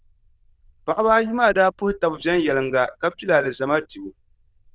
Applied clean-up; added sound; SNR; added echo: neural diffusion model UNIVERSE++.